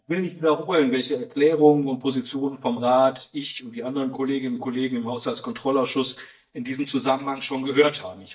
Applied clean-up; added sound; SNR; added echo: neural mask model DeepFilterNet 3.